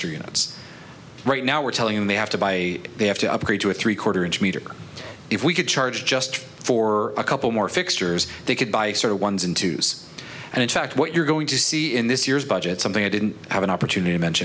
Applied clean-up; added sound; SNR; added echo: none; none; none; none.